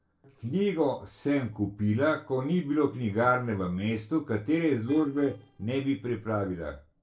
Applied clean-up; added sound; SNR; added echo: neural separator model SepFormer DNS4.